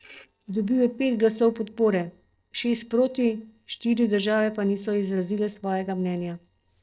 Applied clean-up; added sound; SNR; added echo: neural separator model SepFormer DNS4.